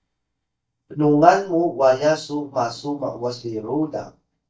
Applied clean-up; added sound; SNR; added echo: neural mask model DeepFilterNet 3.